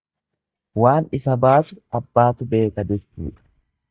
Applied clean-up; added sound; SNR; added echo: neural mask model DeepFilterNet 3.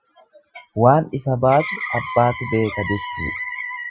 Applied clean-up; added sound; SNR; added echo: classical method Wiener filter.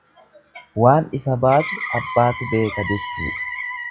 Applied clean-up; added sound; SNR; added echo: classical method log-MMSE.